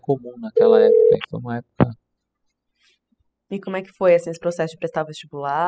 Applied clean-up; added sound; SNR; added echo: classical method spectral subtraction.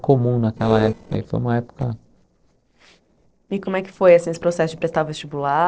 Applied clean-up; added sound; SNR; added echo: neural separator model SepFormer DNS4.